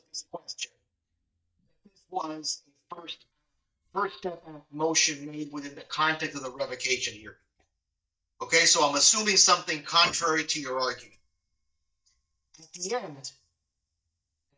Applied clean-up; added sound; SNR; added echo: neural mask model DeepFilterNet 3.